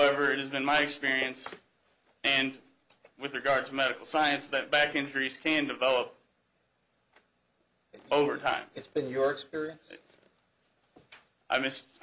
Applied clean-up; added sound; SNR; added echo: none; none; none; none.